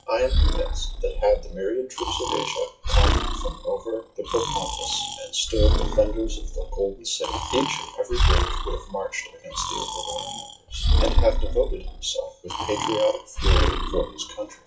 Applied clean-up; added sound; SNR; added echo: classical method WPE with log-MMSE.